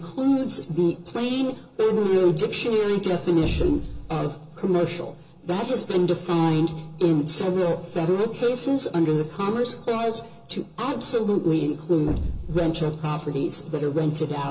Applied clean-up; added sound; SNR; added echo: none; Explosion; 6 dB; reverberation time 0.2 s.